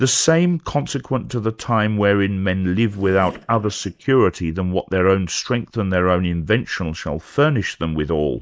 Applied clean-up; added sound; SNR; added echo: neural mask model DeepFilterNet 3.